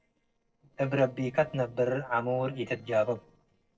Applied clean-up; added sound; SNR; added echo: neural separator model SepFormer DNS4.